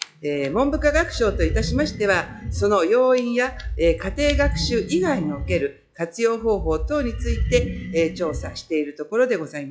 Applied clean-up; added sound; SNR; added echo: classical method log-MMSE.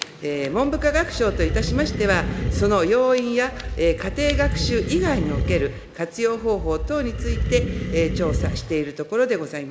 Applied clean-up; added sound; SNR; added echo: none; Animal; 4 dB; none.